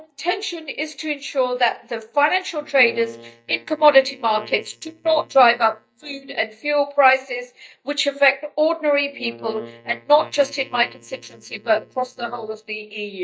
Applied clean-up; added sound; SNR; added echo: neural mask model DeepFilterNet 3.